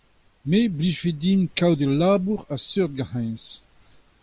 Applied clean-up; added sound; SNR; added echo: none; none; none; none.